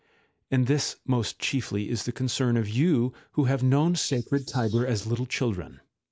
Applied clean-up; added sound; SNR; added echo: neural mask model Resemble Enhance denoiser.